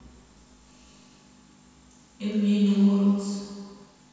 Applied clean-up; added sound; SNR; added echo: none; none; none; reverberation time 2.1 s.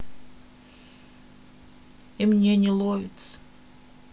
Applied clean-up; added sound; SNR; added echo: none; none; none; none.